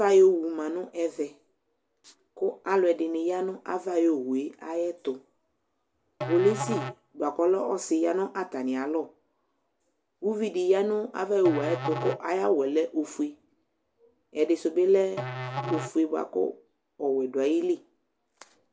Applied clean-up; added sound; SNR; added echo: none; Musical instrument; 11 dB; none.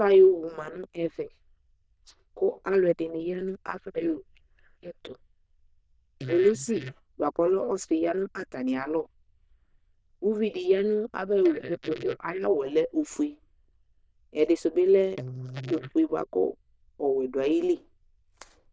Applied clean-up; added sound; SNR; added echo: neural diffusion model UNIVERSE++.